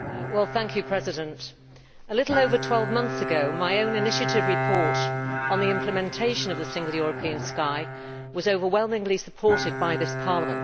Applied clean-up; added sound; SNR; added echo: none; Bowed string instrument; 4 dB; none.